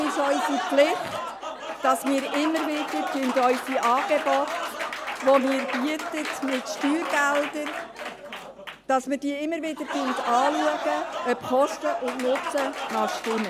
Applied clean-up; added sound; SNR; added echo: none; Applause; 5 dB; none.